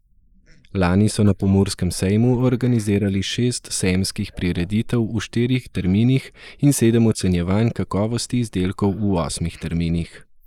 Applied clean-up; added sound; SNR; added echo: neural mask model Resemble Enhance denoiser.